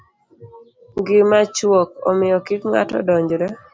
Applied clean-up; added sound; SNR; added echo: none; none; none; none.